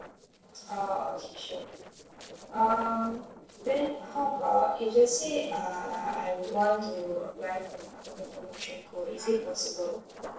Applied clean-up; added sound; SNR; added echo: neural separator model SepFormer DNS4.